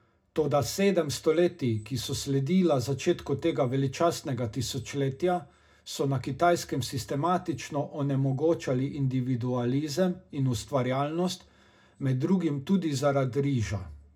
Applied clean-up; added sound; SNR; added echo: none; none; none; reverberation time 0.2 s.